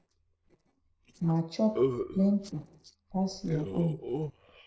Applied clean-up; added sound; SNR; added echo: neural separator model SepFormer DNS4.